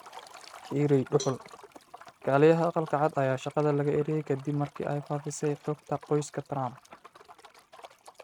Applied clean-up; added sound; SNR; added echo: neural mask model RNNoise.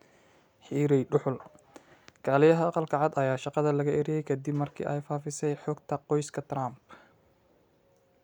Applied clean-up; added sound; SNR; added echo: none; none; none; none.